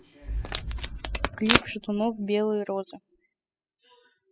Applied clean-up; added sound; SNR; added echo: classical method spectral subtraction.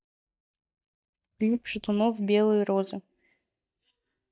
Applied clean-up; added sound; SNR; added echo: neural mask model DeepFilterNet 3.